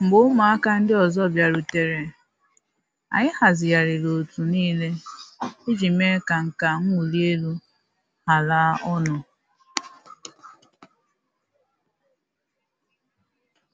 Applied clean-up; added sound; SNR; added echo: none; none; none; none.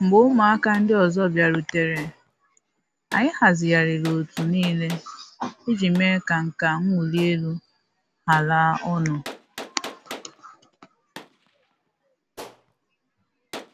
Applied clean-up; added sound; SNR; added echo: none; Gunshot, gunfire; 20 dB; none.